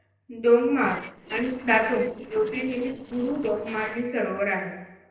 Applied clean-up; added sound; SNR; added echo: neural separator model SepFormer DNS4.